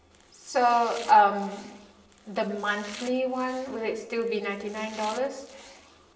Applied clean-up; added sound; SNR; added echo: none; Domestic sounds, home sounds; 20 dB; reverberation time 0.8 s.